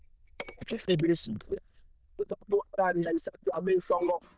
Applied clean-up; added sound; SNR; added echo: neural diffusion model UNIVERSE++.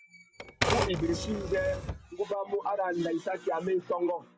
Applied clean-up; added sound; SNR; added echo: none; Typewriter; 2 dB; none.